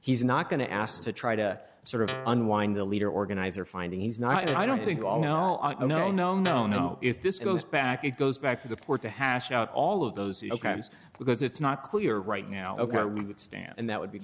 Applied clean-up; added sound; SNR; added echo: none; Guitar; 12 dB; none.